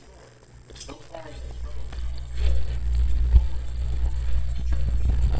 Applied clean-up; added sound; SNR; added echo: neural mask model DeepFilterNet 3.